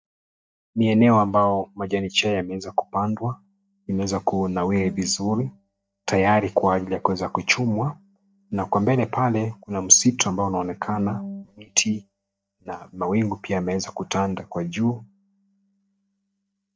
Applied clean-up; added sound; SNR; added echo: neural mask model DeepFilterNet 3.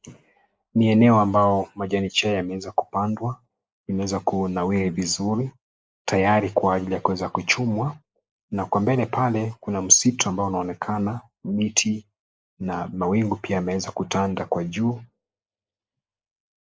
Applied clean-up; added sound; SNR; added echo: neural mask model Resemble Enhance denoiser.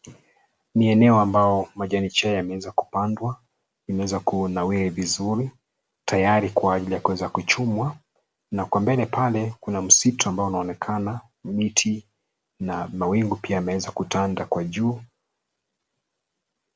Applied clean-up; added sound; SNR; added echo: none; none; none; none.